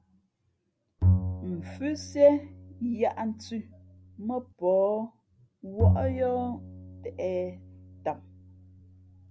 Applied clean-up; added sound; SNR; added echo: none; Bowed string instrument; 1 dB; none.